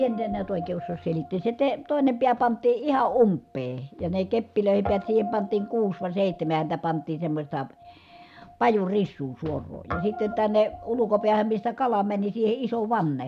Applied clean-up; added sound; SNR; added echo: none; Guitar; 16 dB; none.